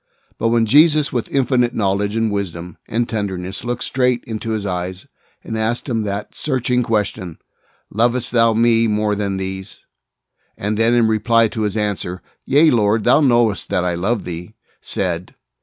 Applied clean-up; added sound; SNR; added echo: none; none; none; none.